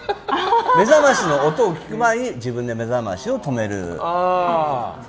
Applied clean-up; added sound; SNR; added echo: none; none; none; none.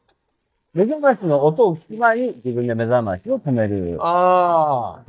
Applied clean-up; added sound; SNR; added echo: neural mask model DeepFilterNet 3.